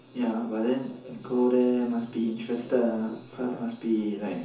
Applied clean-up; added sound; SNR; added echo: none; Brass instrument; 18 dB; reverberation time 0.6 s.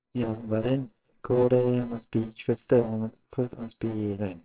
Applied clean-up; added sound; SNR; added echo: neural separator model SepFormer WHAMR!.